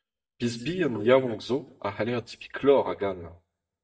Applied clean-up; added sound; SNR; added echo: neural mask model DeepFilterNet 3.